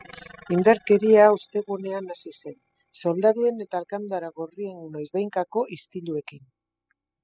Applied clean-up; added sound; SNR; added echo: classical method spectral subtraction.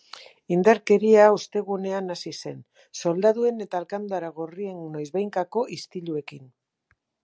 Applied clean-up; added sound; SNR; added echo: none; none; none; none.